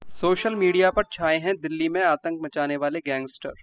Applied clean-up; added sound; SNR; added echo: classical method spectral subtraction.